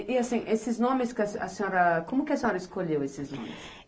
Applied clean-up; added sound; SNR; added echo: none; none; none; none.